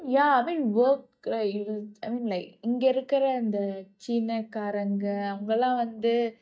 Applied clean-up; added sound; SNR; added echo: neural mask model DeepFilterNet 3.